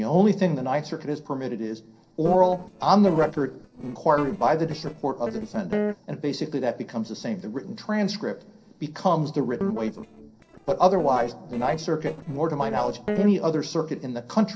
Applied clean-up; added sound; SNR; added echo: neural separator model SepFormer DNS4.